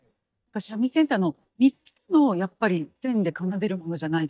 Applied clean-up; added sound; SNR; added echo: neural mask model DeepFilterNet 3.